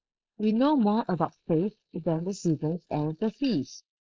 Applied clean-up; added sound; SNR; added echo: neural mask model Resemble Enhance denoiser.